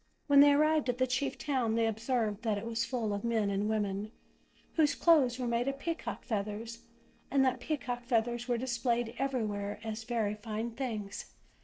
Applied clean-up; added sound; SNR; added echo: neural separator model SepFormer DNS4.